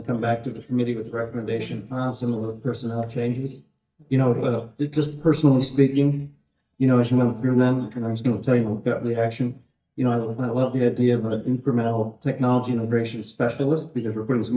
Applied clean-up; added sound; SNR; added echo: neural mask model DeepFilterNet 3.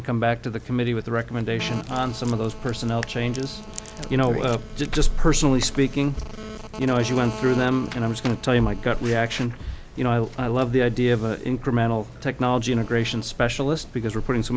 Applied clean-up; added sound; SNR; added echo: none; none; none; none.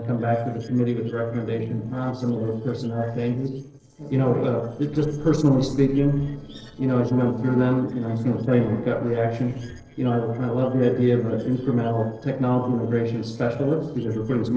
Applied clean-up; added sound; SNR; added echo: neural separator model SepFormer DNS4.